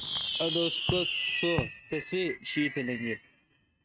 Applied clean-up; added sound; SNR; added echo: neural mask model RNNoise.